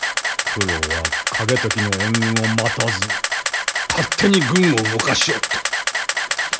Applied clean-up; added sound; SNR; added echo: none; Camera; 0 dB; none.